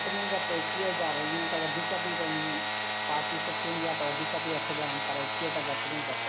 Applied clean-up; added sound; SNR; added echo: none; Sawing / Engine; -5 dB; none.